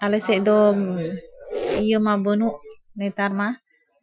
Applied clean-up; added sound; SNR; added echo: classical method Wiener filter.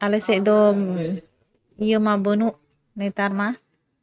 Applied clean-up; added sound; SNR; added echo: neural mask model RNNoise.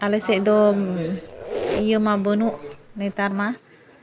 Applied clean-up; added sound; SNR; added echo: none; Squeak; 12 dB; none.